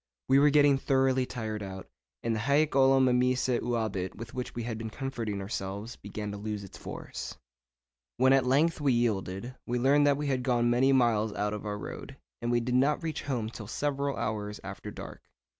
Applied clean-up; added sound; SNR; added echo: none; none; none; none.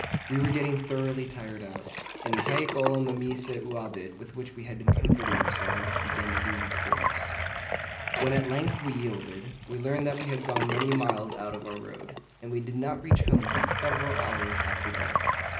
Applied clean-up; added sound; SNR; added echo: none; Sink (filling or washing) / Gurgling; -2 dB; reverberation time 0.5 s.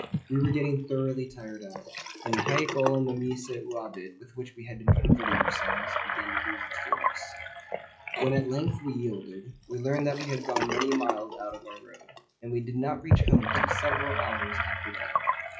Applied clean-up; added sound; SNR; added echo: classical method WPE with log-MMSE.